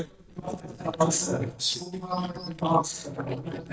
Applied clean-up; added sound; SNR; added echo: neural mask model DeepFilterNet 3.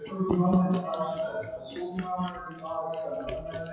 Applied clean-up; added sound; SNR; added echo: classical method WPE with log-MMSE.